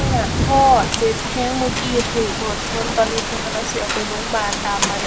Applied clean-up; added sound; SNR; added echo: none; Rain; 1 dB; none.